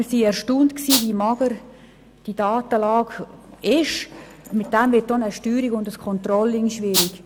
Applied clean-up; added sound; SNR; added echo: none; Rattle (instrument); 0 dB; none.